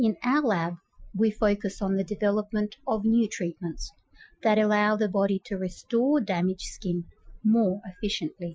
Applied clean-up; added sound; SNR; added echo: classical method Wiener filter.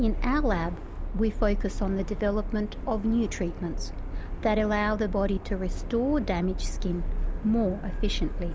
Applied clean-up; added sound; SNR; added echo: none; Subway, metro, underground; 2 dB; none.